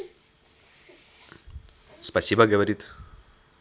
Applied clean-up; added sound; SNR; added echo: none; none; none; none.